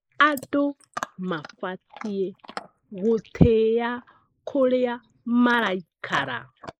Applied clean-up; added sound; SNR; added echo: neural mask model Resemble Enhance denoiser.